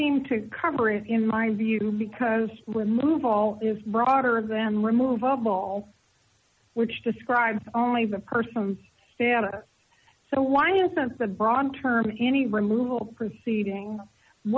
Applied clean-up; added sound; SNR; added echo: none; none; none; none.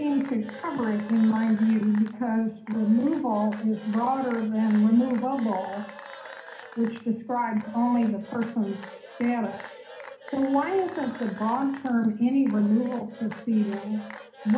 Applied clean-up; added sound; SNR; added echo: none; Applause / Cheering / Clapping; 18 dB; reverberation time 0.5 s.